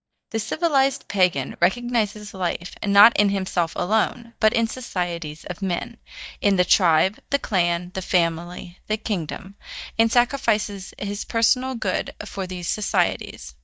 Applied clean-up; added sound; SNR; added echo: neural mask model DeepFilterNet 3.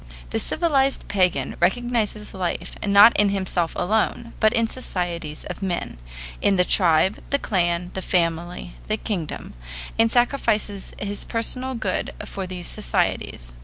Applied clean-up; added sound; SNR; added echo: none; none; none; none.